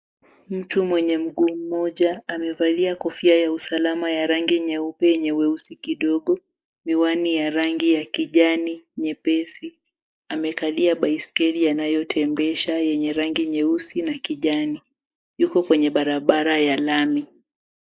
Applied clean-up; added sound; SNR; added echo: neural mask model Resemble Enhance denoiser.